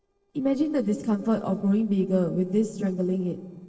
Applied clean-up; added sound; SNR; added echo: neural separator model SepFormer DNS4.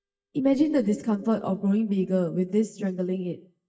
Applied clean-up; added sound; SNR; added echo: neural mask model DeepFilterNet 3.